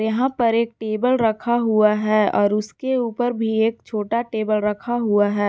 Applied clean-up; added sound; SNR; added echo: none; none; none; none.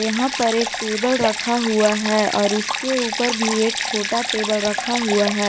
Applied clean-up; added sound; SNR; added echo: none; Stream; 4 dB; none.